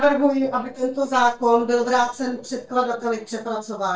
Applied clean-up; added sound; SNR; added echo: neural mask model DeepFilterNet 3.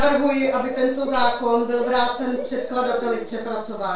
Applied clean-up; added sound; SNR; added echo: neural separator model SepFormer DNS4.